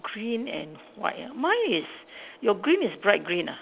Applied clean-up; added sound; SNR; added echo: none; none; none; none.